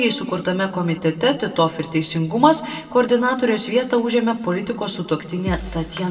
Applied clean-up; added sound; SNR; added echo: none; Bass drum; 9 dB; reverberation time 1.1 s.